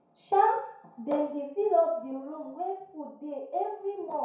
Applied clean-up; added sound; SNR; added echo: none; none; none; reverberation time 0.6 s.